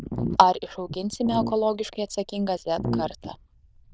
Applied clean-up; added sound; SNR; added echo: neural diffusion model UNIVERSE++.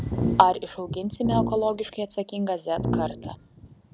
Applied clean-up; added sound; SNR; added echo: none; Brass instrument; 5 dB; none.